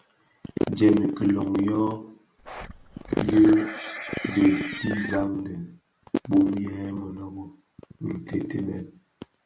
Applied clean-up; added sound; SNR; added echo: none; Livestock, farm animals, working animals; 11 dB; none.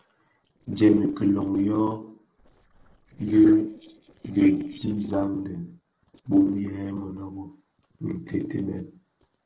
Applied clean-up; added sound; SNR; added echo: neural separator model SepFormer DNS4.